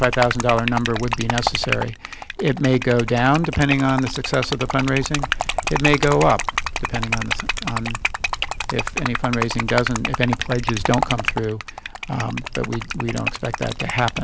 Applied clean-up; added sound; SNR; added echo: none; Liquid; 4 dB; none.